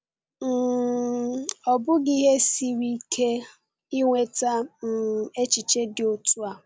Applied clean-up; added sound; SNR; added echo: none; none; none; none.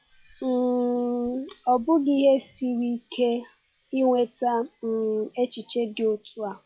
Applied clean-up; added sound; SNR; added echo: classical method log-MMSE.